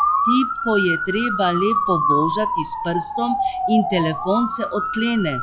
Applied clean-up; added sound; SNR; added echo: classical method log-MMSE.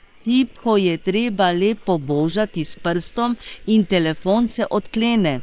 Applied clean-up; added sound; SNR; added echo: neural separator model SepFormer WHAM!.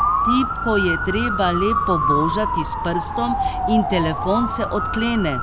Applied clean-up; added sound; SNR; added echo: none; Motor vehicle (road) / Siren; 0 dB; none.